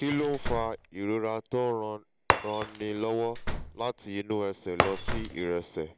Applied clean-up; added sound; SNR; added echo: none; Slam + Shatter; 3 dB; none.